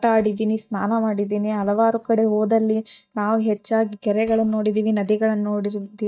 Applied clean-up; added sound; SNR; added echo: neural mask model DeepFilterNet 3.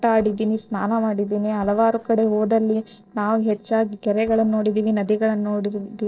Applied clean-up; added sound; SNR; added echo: neural separator model SepFormer DNS4.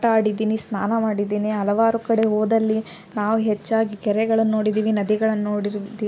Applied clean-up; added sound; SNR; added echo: none; none; none; none.